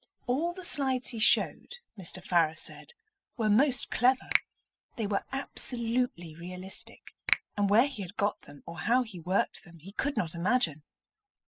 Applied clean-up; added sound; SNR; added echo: classical method spectral subtraction.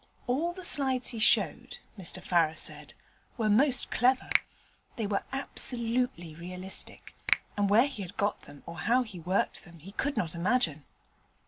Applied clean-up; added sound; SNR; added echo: none; Finger snapping; 9 dB; none.